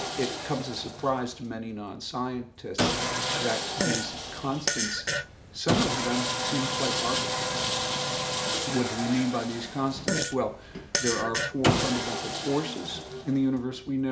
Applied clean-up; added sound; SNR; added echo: none; Sawing + Fart; -1 dB; none.